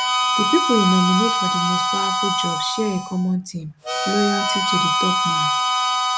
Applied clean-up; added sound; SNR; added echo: none; Harmonica; -3 dB; none.